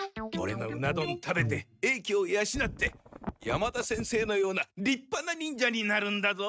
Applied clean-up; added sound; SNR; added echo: neural mask model RNNoise.